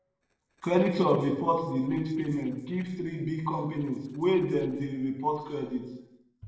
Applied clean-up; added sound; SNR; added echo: neural separator model SepFormer DNS4.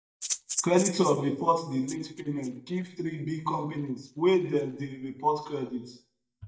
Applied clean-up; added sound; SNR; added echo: neural mask model DeepFilterNet 3.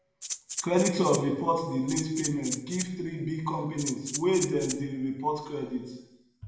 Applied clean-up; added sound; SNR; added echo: none; Rattle (instrument); 7 dB; reverberation time 1.0 s.